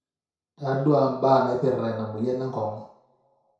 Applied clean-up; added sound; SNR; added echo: none; none; none; reverberation time 0.6 s.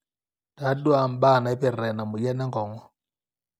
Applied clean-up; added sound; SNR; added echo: none; none; none; none.